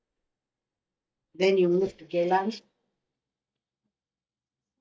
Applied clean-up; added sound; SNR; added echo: neural mask model DeepFilterNet 3.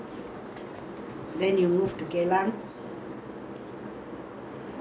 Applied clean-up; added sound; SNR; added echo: none; none; none; none.